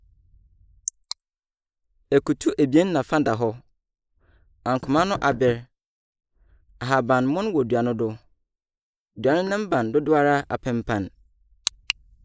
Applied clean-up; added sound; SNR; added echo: neural mask model Resemble Enhance denoiser.